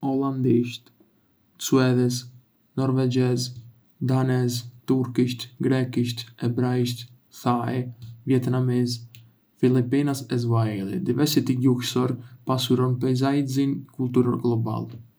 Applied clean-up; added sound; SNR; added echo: none; none; none; none.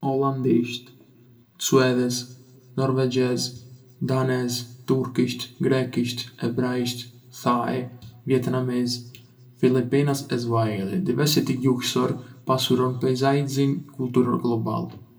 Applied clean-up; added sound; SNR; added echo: none; none; none; reverberation time 0.5 s.